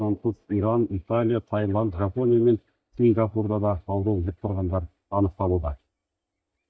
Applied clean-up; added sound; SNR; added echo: neural mask model DeepFilterNet 3.